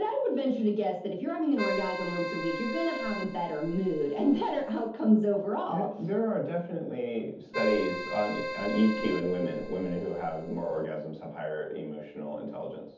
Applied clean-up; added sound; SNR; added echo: none; Keyboard (musical); 7 dB; reverberation time 0.6 s.